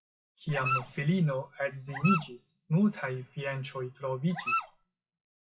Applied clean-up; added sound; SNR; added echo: classical method WPE with log-MMSE.